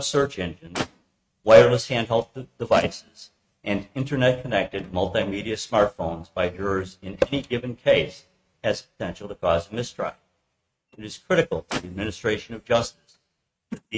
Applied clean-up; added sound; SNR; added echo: neural mask model RNNoise.